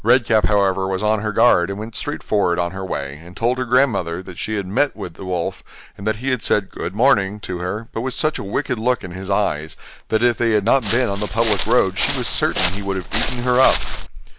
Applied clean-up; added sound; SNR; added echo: none; Walk, footsteps; 2 dB; none.